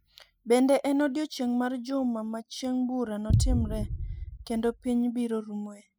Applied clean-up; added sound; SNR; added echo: classical method spectral subtraction.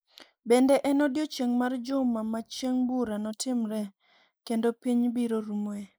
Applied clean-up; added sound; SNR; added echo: neural mask model Resemble Enhance denoiser.